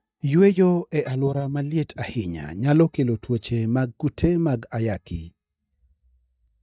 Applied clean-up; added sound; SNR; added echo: neural mask model DeepFilterNet 3.